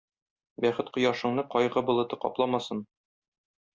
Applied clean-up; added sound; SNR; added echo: none; none; none; none.